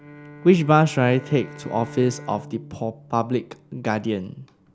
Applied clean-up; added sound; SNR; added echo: none; Bowed string instrument; 19 dB; none.